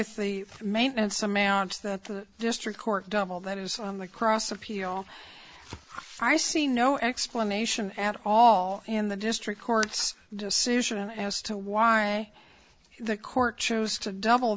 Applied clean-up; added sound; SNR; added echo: none; none; none; none.